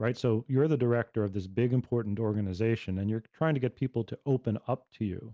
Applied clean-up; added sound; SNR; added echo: none; none; none; none.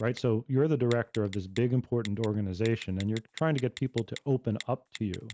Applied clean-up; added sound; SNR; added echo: none; Telephone; 19 dB; none.